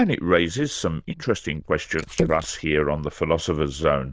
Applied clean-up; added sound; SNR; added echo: neural diffusion model UNIVERSE++.